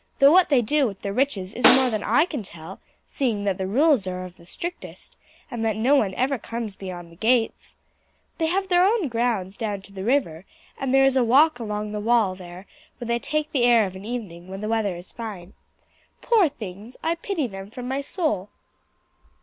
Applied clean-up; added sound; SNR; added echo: none; Snare drum; 2 dB; none.